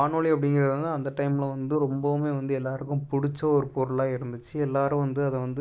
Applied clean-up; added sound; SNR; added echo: neural mask model Resemble Enhance denoiser.